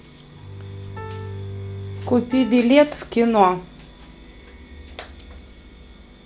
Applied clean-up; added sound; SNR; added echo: none; Piano + Bowed string instrument; 11 dB; none.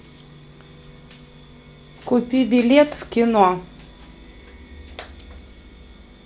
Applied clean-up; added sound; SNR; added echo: none; none; none; none.